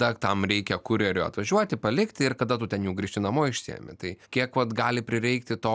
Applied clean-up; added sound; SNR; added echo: none; none; none; none.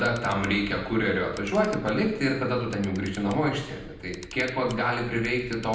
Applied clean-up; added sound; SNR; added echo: none; Camera; 19 dB; reverberation time 0.8 s.